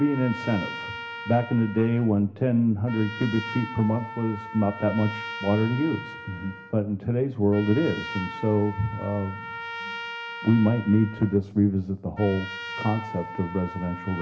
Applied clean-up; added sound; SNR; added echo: none; Trumpet; 12 dB; reverberation time 1.9 s.